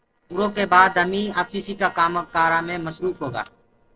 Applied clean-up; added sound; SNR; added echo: neural separator model SepFormer DNS4.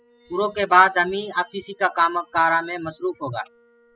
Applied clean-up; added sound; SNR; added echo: classical method spectral subtraction.